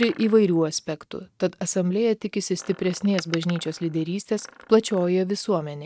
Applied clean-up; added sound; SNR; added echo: neural mask model RNNoise.